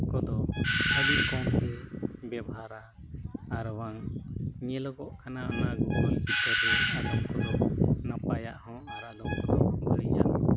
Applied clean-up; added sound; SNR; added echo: none; Doorbell; -1 dB; none.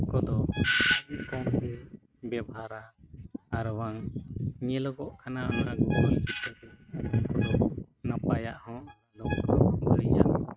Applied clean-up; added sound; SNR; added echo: neural mask model RNNoise.